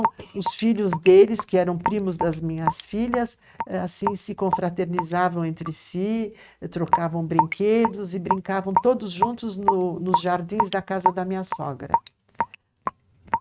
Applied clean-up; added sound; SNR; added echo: neural mask model RNNoise.